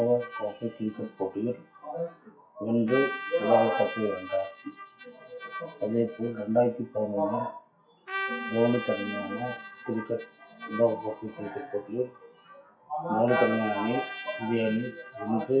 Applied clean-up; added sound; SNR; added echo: classical method WPE with log-MMSE.